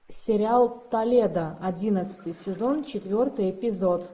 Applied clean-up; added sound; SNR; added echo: neural mask model Resemble Enhance denoiser.